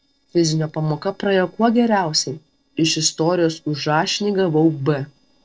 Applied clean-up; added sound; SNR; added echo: neural separator model SepFormer DNS4.